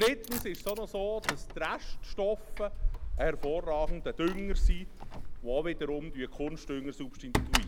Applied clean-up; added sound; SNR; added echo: none; Keys jangling; -1 dB; none.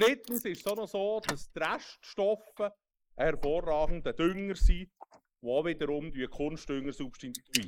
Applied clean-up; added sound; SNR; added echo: neural mask model Resemble Enhance denoiser.